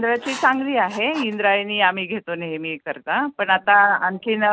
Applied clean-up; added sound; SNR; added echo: none; Writing; 17 dB; none.